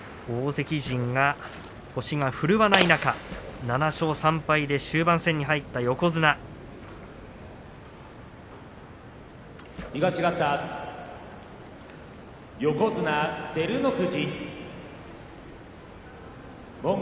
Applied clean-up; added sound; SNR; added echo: none; Splash, splatter; 20 dB; none.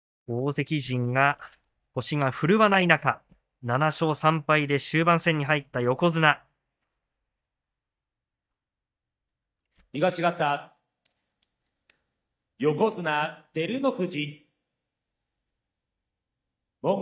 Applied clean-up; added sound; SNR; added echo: neural mask model DeepFilterNet 3.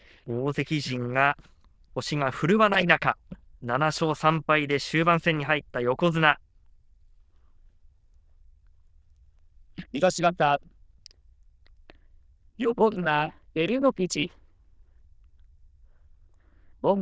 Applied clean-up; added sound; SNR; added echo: neural diffusion model UNIVERSE++.